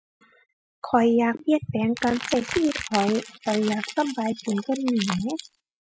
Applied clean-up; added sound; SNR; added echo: classical method spectral subtraction.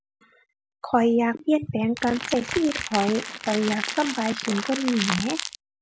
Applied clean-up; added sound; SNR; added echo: none; Crackle; 7 dB; none.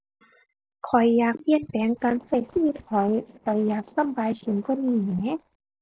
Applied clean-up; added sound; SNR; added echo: neural separator model SepFormer DNS4.